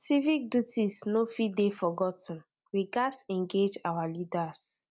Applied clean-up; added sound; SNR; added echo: none; none; none; none.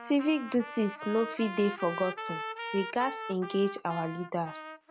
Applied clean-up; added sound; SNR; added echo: none; Trumpet; 10 dB; none.